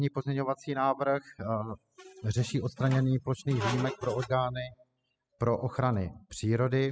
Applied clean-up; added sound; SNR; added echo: classical method spectral subtraction.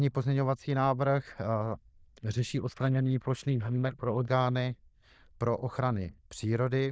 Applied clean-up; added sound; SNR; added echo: neural diffusion model UNIVERSE++.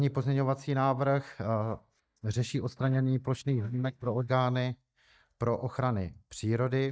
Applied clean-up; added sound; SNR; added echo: neural mask model DeepFilterNet 3.